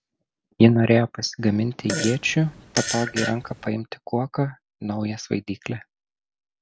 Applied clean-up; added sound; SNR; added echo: none; Fart; 6 dB; none.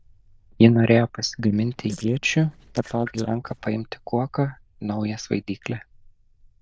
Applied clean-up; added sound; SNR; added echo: neural diffusion model UNIVERSE++.